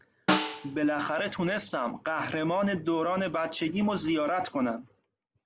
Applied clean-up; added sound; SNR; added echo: none; Snare drum; 5 dB; none.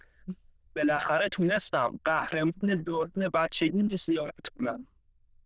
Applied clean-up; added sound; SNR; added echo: neural diffusion model UNIVERSE++.